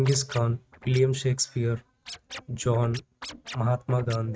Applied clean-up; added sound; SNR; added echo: neural mask model RNNoise.